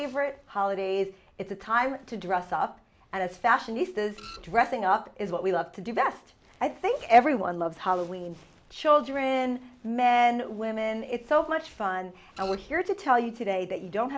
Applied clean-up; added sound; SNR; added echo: none; Printer; 17 dB; none.